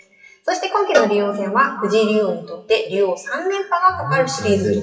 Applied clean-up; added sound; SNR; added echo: classical method WPE with log-MMSE.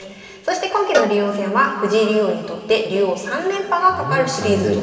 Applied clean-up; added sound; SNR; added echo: none; Cowbell; 9 dB; reverberation time 2.5 s.